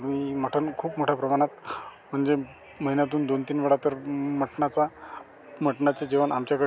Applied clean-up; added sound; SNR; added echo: none; none; none; none.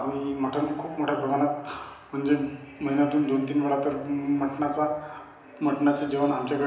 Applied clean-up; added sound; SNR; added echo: none; none; none; reverberation time 1.0 s.